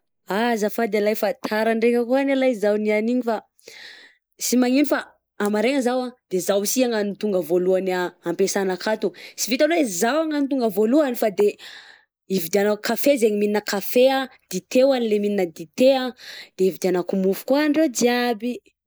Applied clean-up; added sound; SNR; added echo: neural mask model Resemble Enhance denoiser.